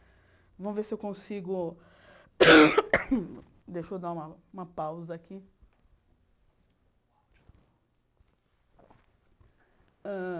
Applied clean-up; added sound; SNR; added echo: none; none; none; none.